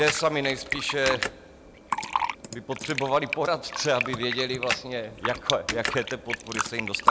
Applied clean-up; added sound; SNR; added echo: none; Fill (with liquid) + Computer keyboard; 2 dB; none.